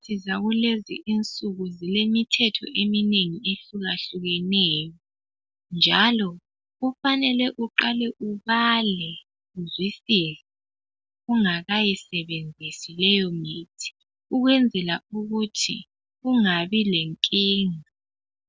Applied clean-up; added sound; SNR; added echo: none; none; none; none.